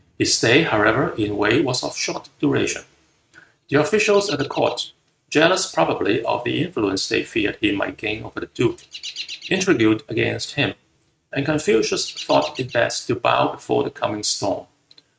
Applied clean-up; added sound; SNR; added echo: neural mask model RNNoise.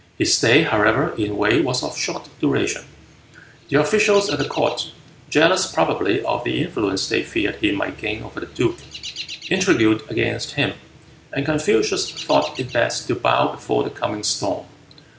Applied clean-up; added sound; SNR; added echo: none; Chirp, tweet; 17 dB; none.